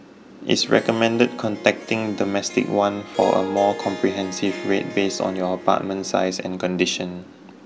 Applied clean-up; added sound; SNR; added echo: none; Harp; 13 dB; none.